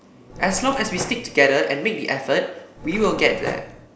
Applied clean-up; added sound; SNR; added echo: none; Mechanisms; 11 dB; none.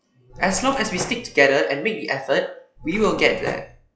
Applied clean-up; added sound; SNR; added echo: classical method log-MMSE.